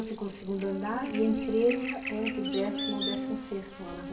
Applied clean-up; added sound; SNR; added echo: none; Buzz; 3 dB; reverberation time 0.9 s.